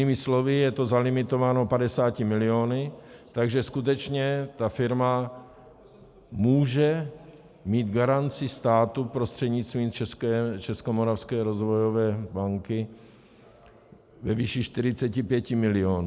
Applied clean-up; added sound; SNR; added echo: none; none; none; none.